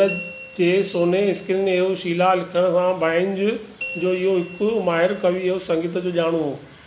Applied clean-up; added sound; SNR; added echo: none; Bell; 18 dB; none.